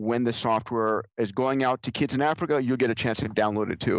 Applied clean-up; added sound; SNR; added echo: none; none; none; none.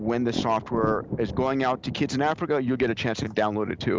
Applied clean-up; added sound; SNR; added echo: none; Thunder; 11 dB; none.